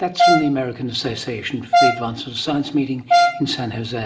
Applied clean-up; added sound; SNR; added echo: none; Brass instrument; -4 dB; reverberation time 1.3 s.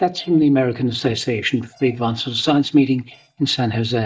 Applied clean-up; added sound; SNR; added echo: neural mask model DeepFilterNet 3.